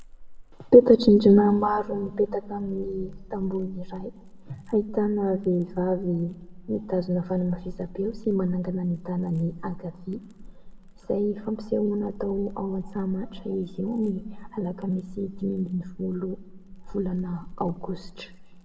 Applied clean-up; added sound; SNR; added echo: none; Crackle; 16 dB; reverberation time 1.2 s.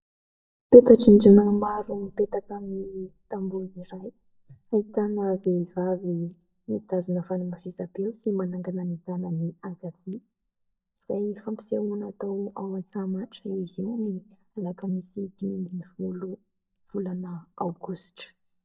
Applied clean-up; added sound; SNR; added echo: neural mask model DeepFilterNet 3.